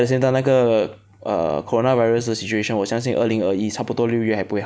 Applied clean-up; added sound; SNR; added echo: none; none; none; none.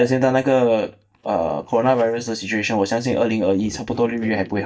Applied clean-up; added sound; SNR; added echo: neural mask model DeepFilterNet 3.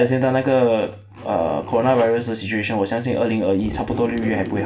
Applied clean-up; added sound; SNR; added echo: none; Zipper (clothing); 15 dB; reverberation time 0.2 s.